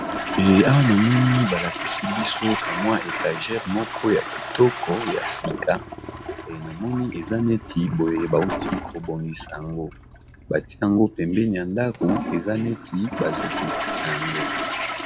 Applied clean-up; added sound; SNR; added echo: none; Toilet flush; 7 dB; none.